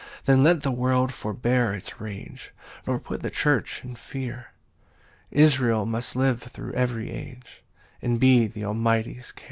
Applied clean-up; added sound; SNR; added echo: none; none; none; none.